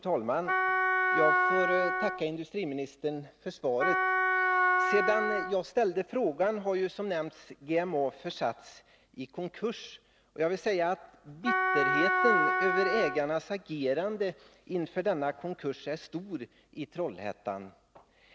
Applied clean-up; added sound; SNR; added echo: none; Wind instrument, woodwind instrument; -4 dB; none.